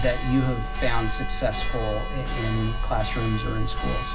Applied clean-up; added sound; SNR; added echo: none; Church bell; -1 dB; reverberation time 0.4 s.